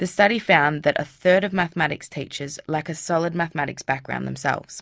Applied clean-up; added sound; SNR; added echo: none; none; none; none.